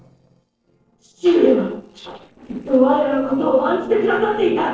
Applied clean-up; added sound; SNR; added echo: neural separator model SepFormer DNS4.